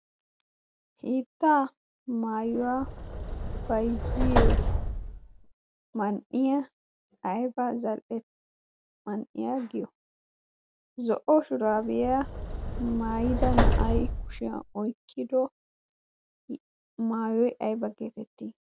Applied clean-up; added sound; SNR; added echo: none; Subway, metro, underground; -3 dB; none.